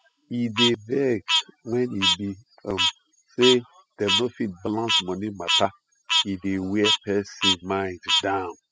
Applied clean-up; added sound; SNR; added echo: classical method spectral subtraction.